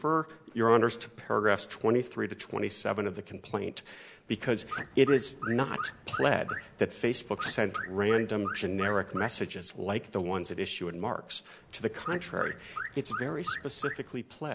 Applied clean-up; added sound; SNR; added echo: none; Alarm / Car; 9 dB; none.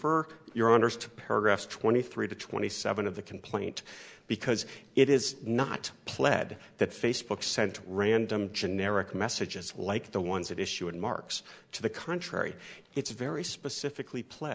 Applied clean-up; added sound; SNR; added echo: none; none; none; none.